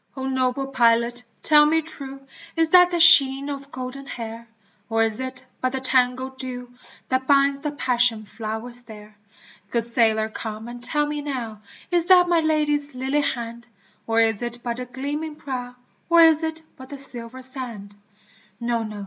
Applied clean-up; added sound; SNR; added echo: none; none; none; none.